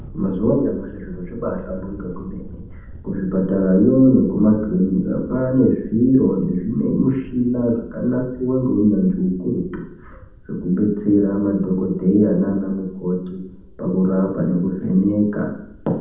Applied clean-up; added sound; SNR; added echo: none; Thunder; 19 dB; reverberation time 0.8 s.